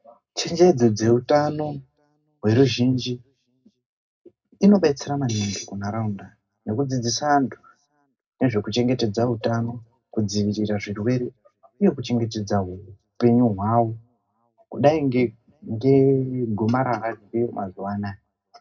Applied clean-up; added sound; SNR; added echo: none; none; none; reverberation time 0.2 s.